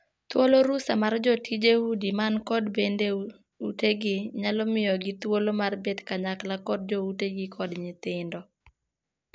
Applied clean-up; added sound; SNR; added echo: none; none; none; none.